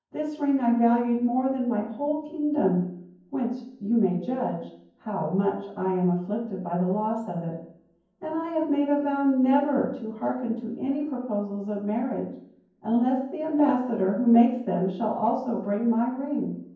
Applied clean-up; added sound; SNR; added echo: none; none; none; reverberation time 0.9 s.